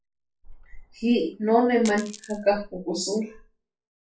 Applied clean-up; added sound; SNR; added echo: classical method WPE with log-MMSE.